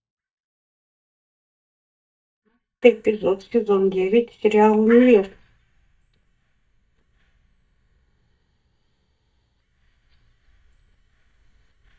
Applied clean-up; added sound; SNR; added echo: neural mask model DeepFilterNet 3.